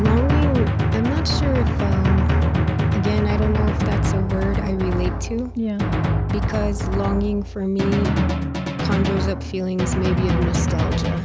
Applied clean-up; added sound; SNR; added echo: none; Drum; -5 dB; none.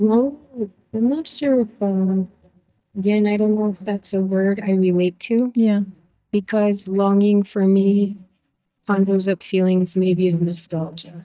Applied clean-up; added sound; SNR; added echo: neural mask model DeepFilterNet 3.